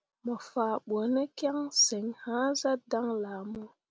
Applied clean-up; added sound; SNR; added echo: none; none; none; none.